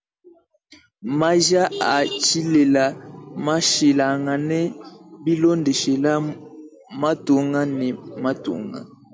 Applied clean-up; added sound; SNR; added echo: none; none; none; none.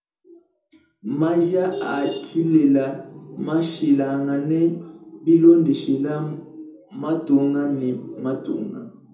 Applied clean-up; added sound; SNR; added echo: none; none; none; reverberation time 0.6 s.